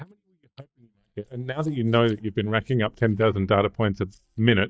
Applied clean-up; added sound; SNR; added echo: neural mask model DeepFilterNet 3.